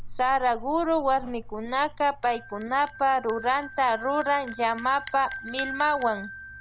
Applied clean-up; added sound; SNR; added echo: none; Bell; 13 dB; none.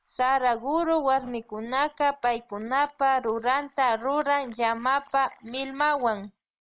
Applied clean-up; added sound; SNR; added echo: neural mask model Resemble Enhance denoiser.